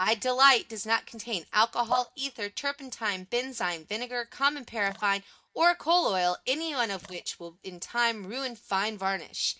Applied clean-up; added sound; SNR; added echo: neural mask model DeepFilterNet 3.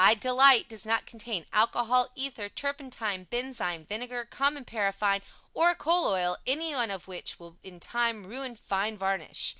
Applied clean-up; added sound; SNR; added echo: none; none; none; none.